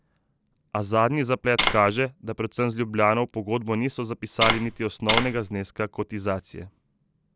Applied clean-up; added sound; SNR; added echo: none; Tap; -4 dB; none.